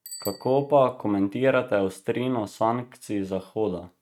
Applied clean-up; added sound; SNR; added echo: neural mask model RNNoise.